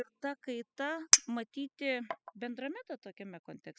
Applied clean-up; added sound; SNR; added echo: classical method spectral subtraction.